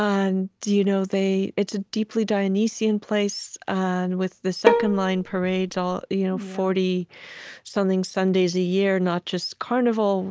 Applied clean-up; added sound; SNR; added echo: none; Bowed string instrument; 1 dB; none.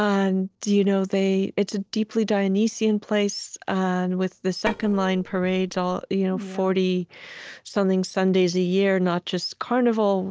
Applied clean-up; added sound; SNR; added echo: neural separator model SepFormer DNS4.